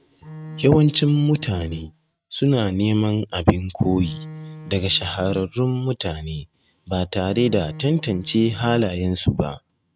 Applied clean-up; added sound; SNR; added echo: neural mask model RNNoise.